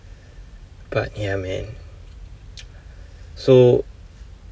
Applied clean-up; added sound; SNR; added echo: none; none; none; none.